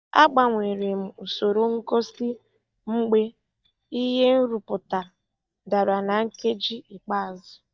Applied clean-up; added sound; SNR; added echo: neural mask model DeepFilterNet 3.